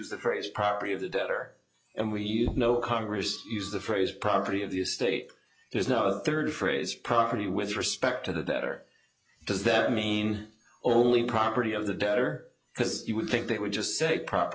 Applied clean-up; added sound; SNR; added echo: classical method log-MMSE.